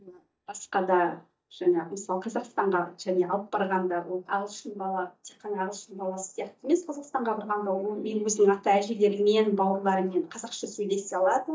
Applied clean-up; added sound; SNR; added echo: neural mask model DeepFilterNet 3.